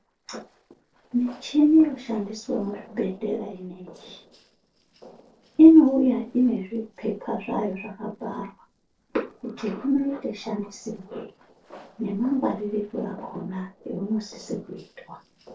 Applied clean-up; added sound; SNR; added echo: neural separator model SepFormer DNS4.